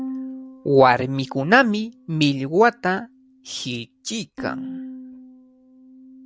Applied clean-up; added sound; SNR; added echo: none; Bowed string instrument; 15 dB; none.